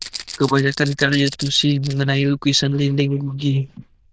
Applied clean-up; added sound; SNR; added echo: neural diffusion model UNIVERSE++.